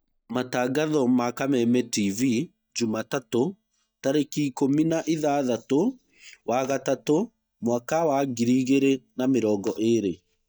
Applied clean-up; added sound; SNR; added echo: neural mask model DeepFilterNet 3.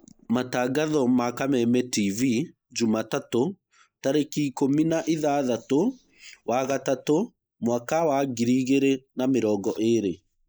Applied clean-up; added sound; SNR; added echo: neural mask model Resemble Enhance denoiser.